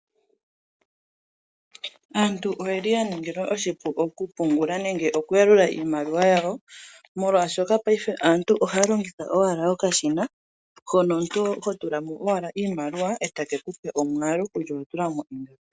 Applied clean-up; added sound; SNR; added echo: none; none; none; none.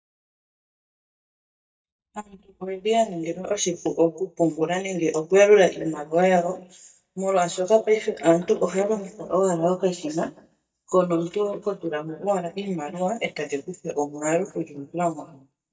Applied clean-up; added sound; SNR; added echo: neural mask model DeepFilterNet 3.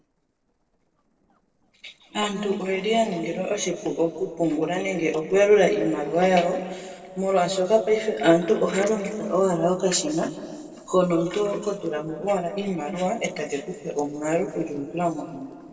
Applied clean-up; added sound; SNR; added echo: neural separator model SepFormer DNS4.